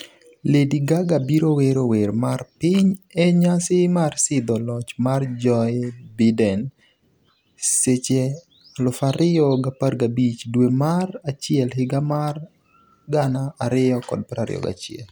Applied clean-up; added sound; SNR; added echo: none; none; none; none.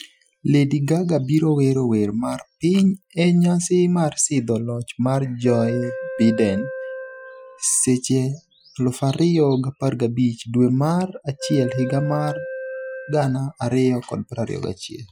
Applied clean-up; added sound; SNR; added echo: classical method Wiener filter.